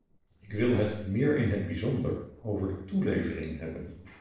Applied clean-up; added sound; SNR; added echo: neural separator model SepFormer DNS4.